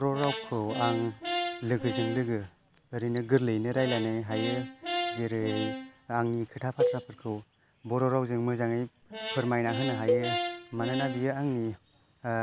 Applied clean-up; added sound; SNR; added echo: none; Cowbell + Brass instrument; 4 dB; none.